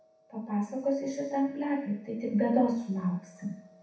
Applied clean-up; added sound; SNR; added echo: none; none; none; reverberation time 0.7 s.